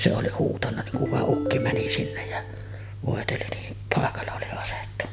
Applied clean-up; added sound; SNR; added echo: none; Ringtone; 4 dB; none.